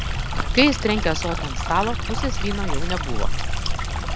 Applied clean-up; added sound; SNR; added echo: none; Stream; -2 dB; none.